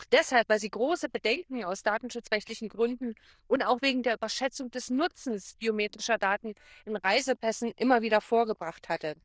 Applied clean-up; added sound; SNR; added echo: neural diffusion model UNIVERSE++.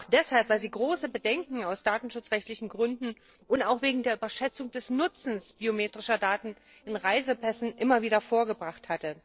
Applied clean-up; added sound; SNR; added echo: neural separator model SepFormer DNS4.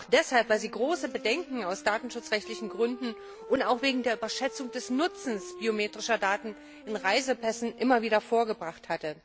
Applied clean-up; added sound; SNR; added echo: none; Wind instrument, woodwind instrument; 17 dB; none.